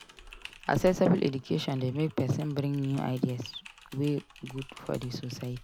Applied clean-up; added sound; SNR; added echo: none; Typing; 19 dB; none.